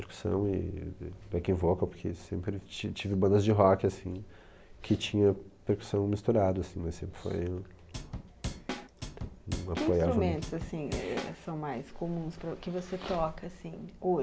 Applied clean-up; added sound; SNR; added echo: none; Drum / Drum kit; 8 dB; none.